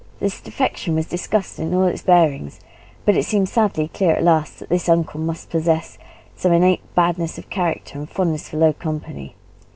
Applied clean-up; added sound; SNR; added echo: none; none; none; none.